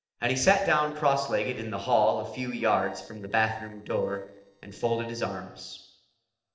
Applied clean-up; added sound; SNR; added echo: neural separator model SepFormer DNS4.